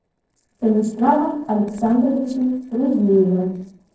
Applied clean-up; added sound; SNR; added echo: neural separator model SepFormer DNS4.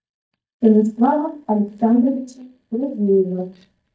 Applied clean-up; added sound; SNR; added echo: neural mask model DeepFilterNet 3.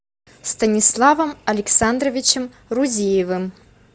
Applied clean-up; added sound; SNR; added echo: none; none; none; none.